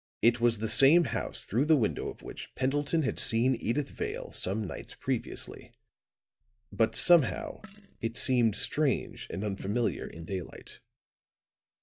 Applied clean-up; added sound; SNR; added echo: neural mask model DeepFilterNet 3.